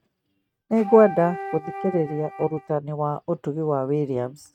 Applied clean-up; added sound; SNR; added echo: neural mask model RNNoise.